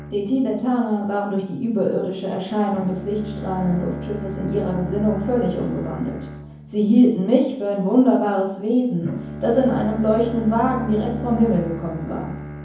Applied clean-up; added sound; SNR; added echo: none; Bowed string instrument; 12 dB; reverberation time 0.7 s.